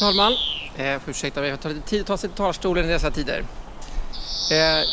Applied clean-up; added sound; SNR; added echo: none; Bird vocalization, bird call, bird song; 2 dB; none.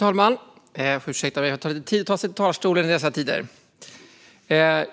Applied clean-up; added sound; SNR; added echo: none; none; none; none.